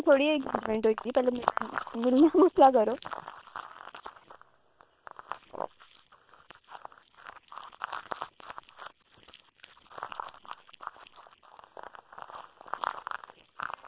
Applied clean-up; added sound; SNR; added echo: neural separator model SepFormer WHAM!.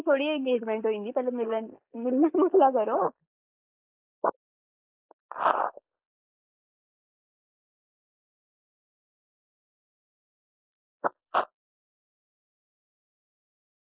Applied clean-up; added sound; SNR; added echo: neural mask model Resemble Enhance denoiser.